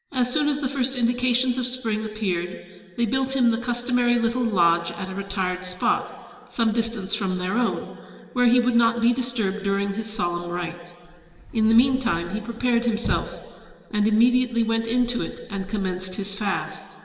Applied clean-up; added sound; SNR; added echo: none; Sliding door / Slam / Wood; 12 dB; reverberation time 1.9 s.